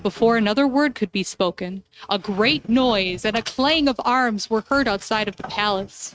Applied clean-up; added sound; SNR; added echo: neural mask model RNNoise.